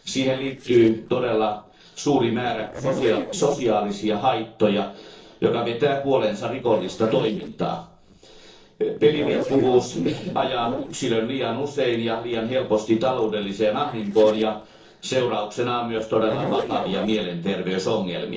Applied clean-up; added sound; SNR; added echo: neural separator model SepFormer DNS4.